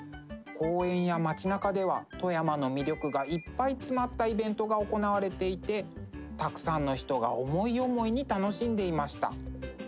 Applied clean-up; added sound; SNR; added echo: none; none; none; none.